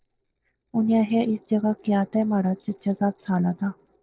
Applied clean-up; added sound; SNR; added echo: neural separator model SepFormer DNS4.